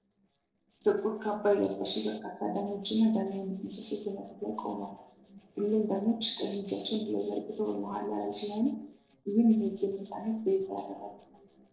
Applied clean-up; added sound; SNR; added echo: neural separator model SepFormer DNS4.